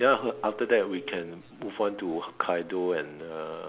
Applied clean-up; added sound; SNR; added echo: none; Telephone; 18 dB; none.